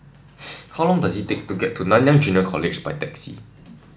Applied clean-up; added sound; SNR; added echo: none; none; none; none.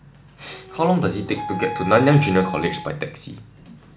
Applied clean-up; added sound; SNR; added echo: none; Wind instrument, woodwind instrument; 12 dB; none.